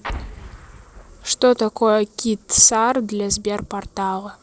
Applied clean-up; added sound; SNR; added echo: neural separator model SepFormer DNS4.